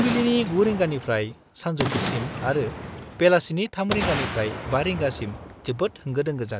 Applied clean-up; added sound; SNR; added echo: none; Boom; 7 dB; none.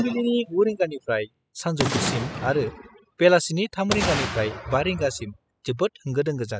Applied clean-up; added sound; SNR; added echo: classical method spectral subtraction.